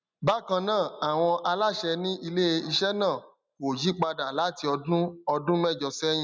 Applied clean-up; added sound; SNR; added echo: none; none; none; none.